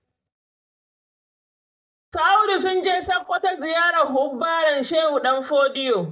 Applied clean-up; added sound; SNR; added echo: neural mask model DeepFilterNet 3.